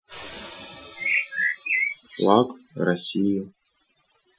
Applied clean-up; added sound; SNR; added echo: classical method Wiener filter.